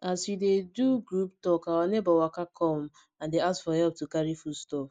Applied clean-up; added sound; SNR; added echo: neural mask model Resemble Enhance denoiser.